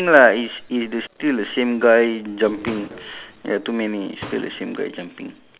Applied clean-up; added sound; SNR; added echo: none; Slam; 19 dB; none.